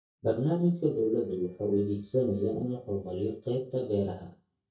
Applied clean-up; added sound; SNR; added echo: neural mask model DeepFilterNet 3.